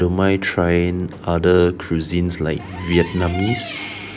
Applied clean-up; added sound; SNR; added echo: none; none; none; none.